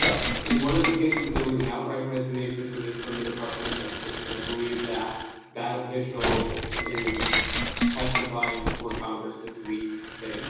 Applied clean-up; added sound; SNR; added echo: none; Shatter; 0 dB; reverberation time 1.1 s.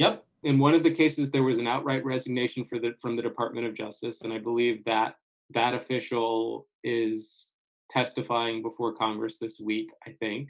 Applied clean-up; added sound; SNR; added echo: none; none; none; none.